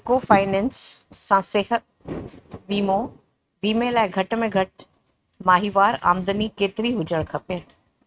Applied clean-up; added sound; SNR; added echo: neural mask model RNNoise.